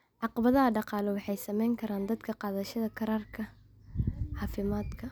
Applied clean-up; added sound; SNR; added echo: none; none; none; none.